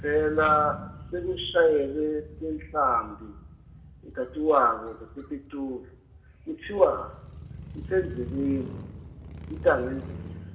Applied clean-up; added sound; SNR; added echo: none; Motorcycle / Crow; 13 dB; reverberation time 0.7 s.